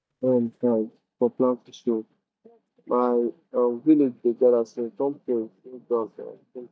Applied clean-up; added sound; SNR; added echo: neural mask model DeepFilterNet 3.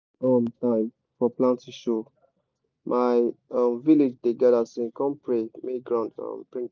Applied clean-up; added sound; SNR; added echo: none; none; none; none.